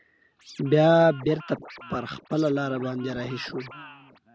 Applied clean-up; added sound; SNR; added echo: none; Scratching (performance technique); 19 dB; none.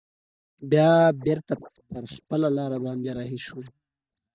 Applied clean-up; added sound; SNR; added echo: neural mask model DeepFilterNet 3.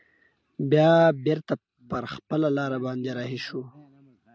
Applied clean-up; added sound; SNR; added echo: none; none; none; none.